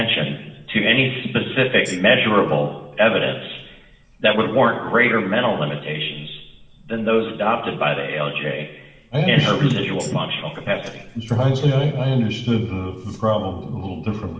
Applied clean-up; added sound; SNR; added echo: none; Tambourine; 16 dB; reverberation time 1.0 s.